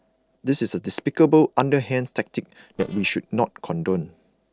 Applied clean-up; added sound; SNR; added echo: neural separator model SepFormer DNS4.